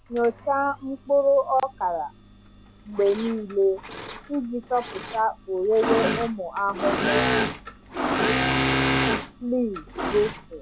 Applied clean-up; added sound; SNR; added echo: none; Engine / Mechanisms; 3 dB; none.